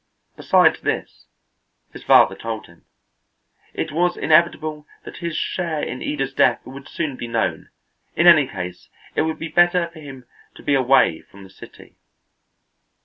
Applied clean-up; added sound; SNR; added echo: none; none; none; none.